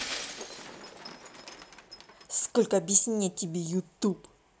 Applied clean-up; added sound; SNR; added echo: none; Shatter; 13 dB; none.